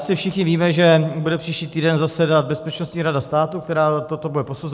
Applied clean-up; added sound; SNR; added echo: none; none; none; none.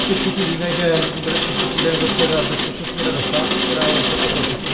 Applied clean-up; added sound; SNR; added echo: none; Rain; -2 dB; reverberation time 0.7 s.